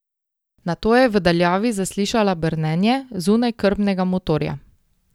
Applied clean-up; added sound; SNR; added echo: none; none; none; none.